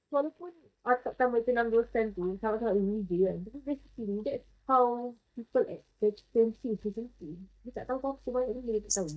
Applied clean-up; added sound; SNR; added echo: neural mask model DeepFilterNet 3.